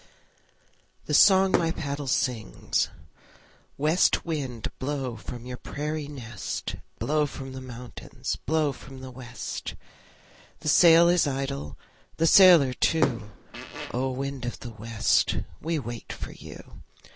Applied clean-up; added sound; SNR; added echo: none; Fireworks + Fart; 10 dB; none.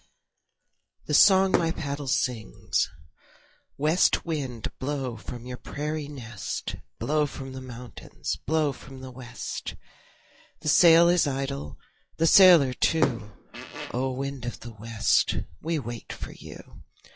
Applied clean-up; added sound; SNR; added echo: classical method log-MMSE.